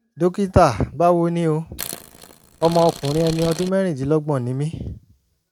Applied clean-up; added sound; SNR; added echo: neural mask model RNNoise.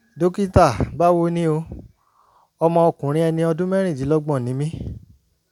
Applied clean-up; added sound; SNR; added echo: none; none; none; none.